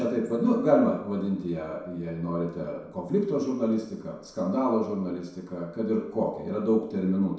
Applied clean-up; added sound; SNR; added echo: none; none; none; reverberation time 0.7 s.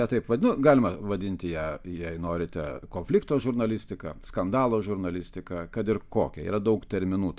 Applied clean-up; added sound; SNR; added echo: none; none; none; none.